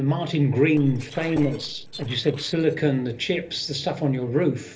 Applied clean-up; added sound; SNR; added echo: neural separator model SepFormer DNS4.